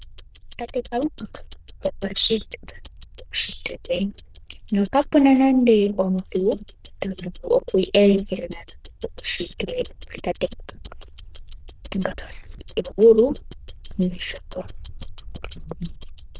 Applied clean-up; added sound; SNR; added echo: neural diffusion model UNIVERSE++.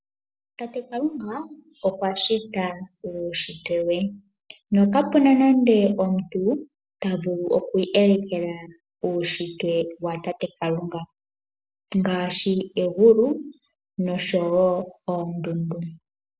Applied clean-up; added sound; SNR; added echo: none; none; none; none.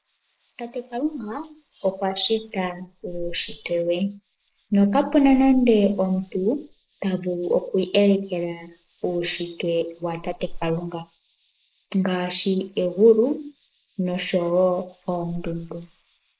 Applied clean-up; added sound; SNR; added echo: neural mask model Resemble Enhance denoiser.